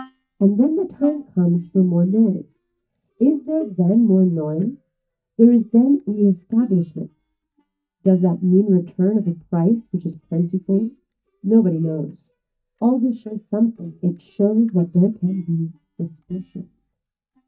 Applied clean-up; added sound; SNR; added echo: neural mask model DeepFilterNet 3.